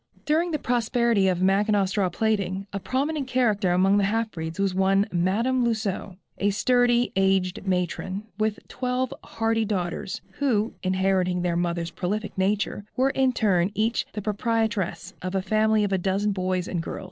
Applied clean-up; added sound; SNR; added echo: neural separator model SepFormer DNS4.